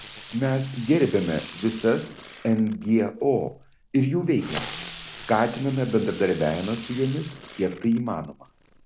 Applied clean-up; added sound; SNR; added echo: none; Fireworks; 13 dB; none.